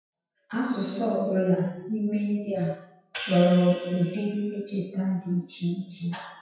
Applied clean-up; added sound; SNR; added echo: classical method WPE with log-MMSE.